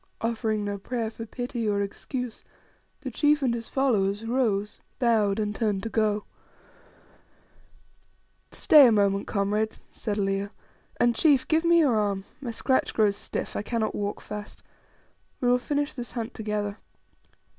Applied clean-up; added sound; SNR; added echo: none; none; none; none.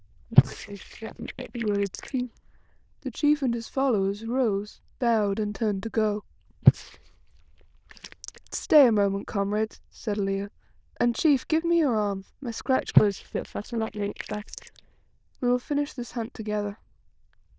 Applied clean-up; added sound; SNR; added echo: neural diffusion model UNIVERSE++.